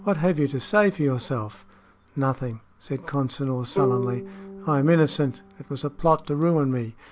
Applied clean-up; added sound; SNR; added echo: none; Bowed string instrument; 12 dB; none.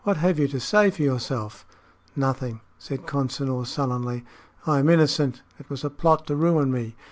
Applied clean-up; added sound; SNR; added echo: none; none; none; none.